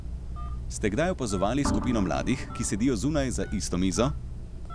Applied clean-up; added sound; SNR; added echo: none; Telephone + Organ; 5 dB; none.